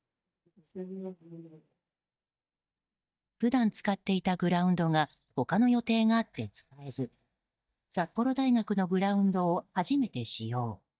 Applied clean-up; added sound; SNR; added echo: neural mask model DeepFilterNet 3.